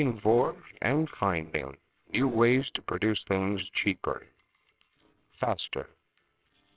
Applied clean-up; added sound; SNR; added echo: neural separator model SepFormer WHAMR!.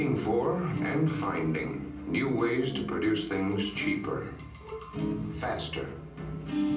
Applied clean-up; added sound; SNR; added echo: none; Bowed string instrument; 18 dB; reverberation time 0.6 s.